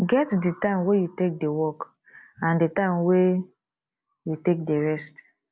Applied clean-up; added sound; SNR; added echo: none; none; none; none.